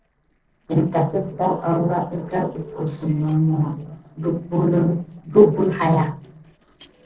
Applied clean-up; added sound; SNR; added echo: neural separator model SepFormer DNS4.